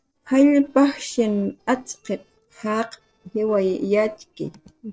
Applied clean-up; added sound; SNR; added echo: neural separator model SepFormer DNS4.